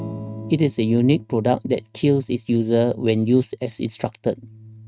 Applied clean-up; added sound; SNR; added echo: neural mask model RNNoise.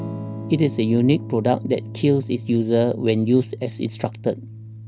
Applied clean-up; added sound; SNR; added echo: none; Electric guitar / Strum; 12 dB; none.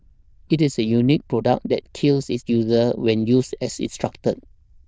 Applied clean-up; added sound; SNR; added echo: neural diffusion model UNIVERSE++.